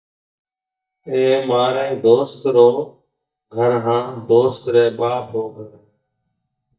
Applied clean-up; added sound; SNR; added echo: neural mask model DeepFilterNet 3.